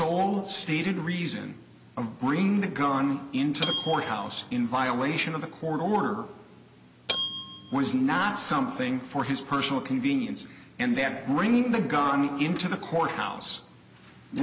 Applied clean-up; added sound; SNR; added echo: none; Bell; 7 dB; none.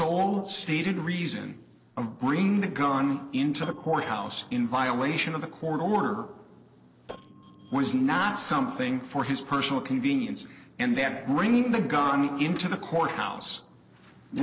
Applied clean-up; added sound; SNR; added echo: neural separator model SepFormer DNS4.